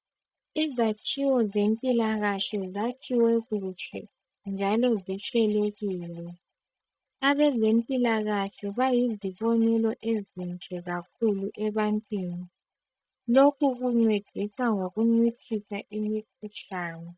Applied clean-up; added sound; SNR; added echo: neural mask model DeepFilterNet 3.